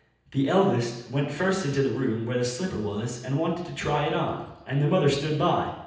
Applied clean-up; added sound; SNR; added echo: none; none; none; reverberation time 0.9 s.